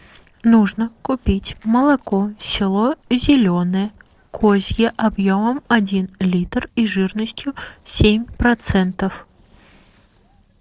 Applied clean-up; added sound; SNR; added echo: neural separator model SepFormer DNS4.